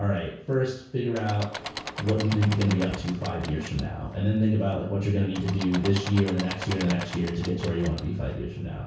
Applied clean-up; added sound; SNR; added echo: none; Engine / Mechanisms; 13 dB; reverberation time 0.6 s.